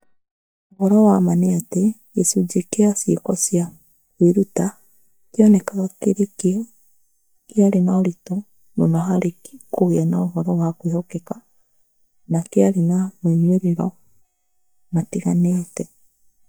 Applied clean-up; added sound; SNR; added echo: neural mask model DeepFilterNet 3.